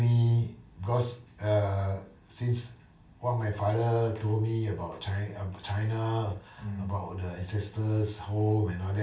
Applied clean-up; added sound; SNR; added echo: none; none; none; reverberation time 0.3 s.